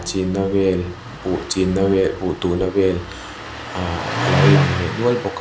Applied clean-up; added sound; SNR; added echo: none; Engine starting; 4 dB; none.